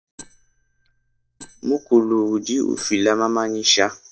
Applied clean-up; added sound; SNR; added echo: neural separator model SepFormer DNS4.